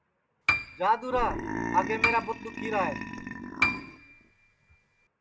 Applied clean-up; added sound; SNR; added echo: none; Piano + Burping, eructation; 0 dB; none.